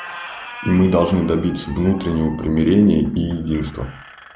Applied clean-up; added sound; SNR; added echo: none; Squeak; 18 dB; none.